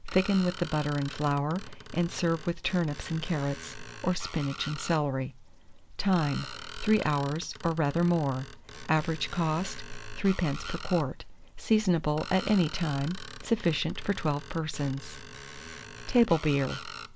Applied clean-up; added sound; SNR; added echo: none; Screech; 15 dB; none.